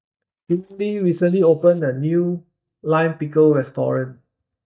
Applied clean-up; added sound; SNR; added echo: neural mask model DeepFilterNet 3.